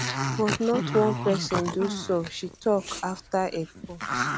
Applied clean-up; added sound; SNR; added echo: none; Growling; 4 dB; none.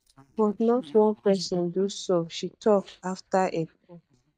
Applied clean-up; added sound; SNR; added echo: neural mask model DeepFilterNet 3.